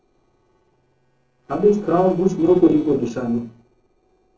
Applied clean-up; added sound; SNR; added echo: neural separator model SepFormer DNS4.